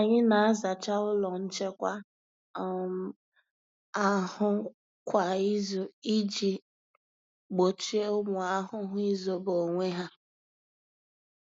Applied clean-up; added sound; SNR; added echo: none; none; none; none.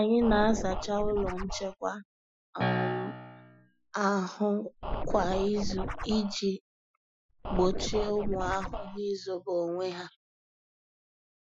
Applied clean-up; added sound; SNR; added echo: classical method Wiener filter.